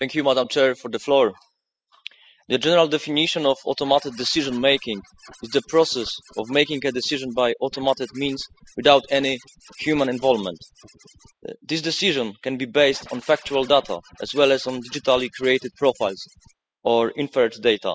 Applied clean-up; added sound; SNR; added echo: classical method spectral subtraction.